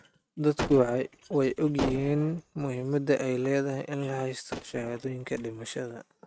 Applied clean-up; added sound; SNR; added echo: neural mask model RNNoise.